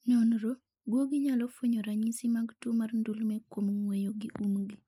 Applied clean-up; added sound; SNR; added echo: neural mask model Resemble Enhance denoiser.